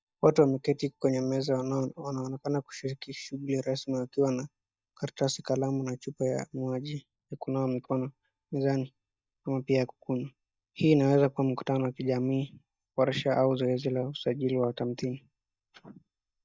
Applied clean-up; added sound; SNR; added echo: neural mask model DeepFilterNet 3.